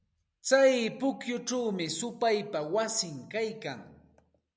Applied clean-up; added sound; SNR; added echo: none; none; none; none.